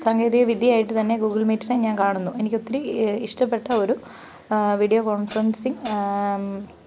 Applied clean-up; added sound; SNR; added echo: none; Hi-hat; 20 dB; none.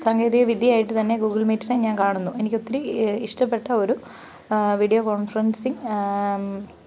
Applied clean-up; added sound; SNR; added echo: none; none; none; none.